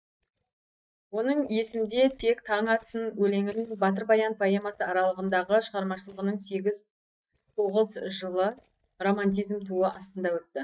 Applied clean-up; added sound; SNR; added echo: neural mask model DeepFilterNet 3.